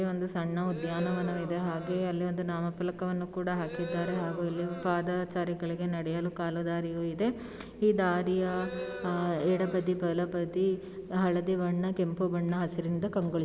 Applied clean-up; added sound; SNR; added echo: none; Crowd; 13 dB; none.